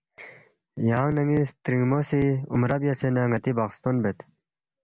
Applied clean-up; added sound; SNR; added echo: none; none; none; none.